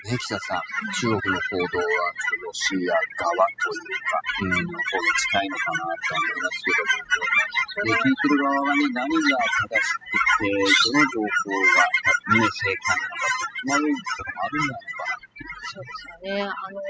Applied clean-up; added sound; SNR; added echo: classical method spectral subtraction.